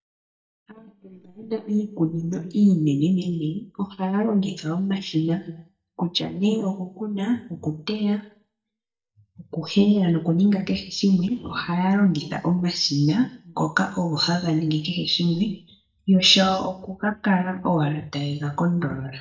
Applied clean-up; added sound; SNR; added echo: neural mask model DeepFilterNet 3.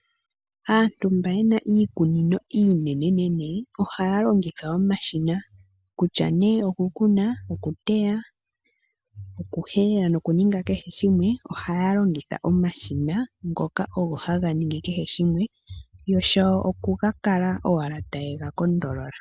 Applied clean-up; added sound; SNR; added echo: none; none; none; none.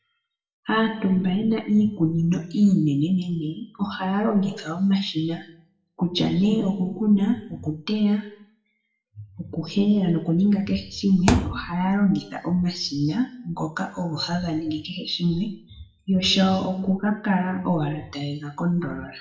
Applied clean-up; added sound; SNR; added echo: classical method WPE with log-MMSE.